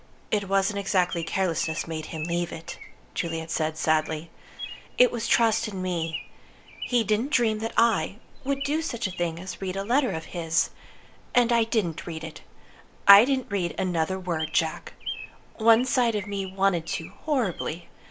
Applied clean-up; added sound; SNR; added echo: none; Bird vocalization, bird call, bird song; 16 dB; none.